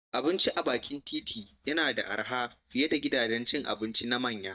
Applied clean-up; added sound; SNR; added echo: neural mask model DeepFilterNet 3.